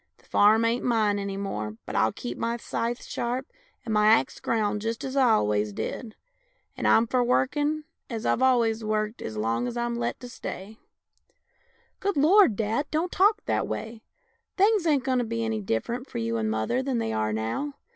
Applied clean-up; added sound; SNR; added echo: none; none; none; none.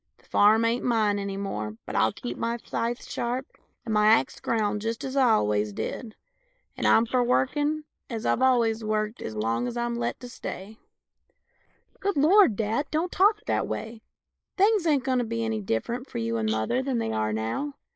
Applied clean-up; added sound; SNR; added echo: neural mask model Resemble Enhance denoiser.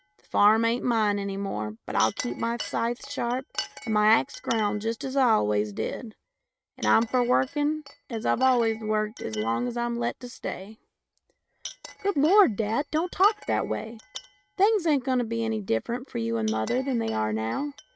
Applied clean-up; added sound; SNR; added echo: neural mask model RNNoise.